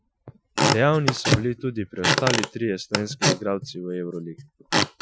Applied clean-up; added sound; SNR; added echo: classical method Wiener filter.